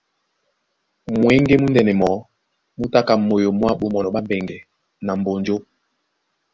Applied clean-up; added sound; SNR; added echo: none; none; none; none.